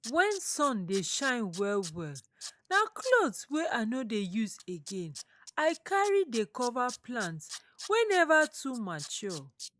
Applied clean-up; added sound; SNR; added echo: neural mask model Resemble Enhance denoiser.